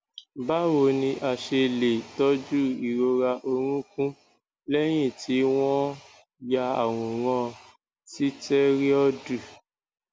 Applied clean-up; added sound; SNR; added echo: none; none; none; none.